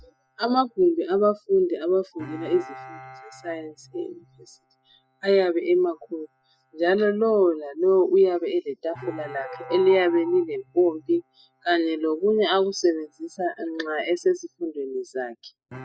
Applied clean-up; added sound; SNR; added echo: classical method spectral subtraction.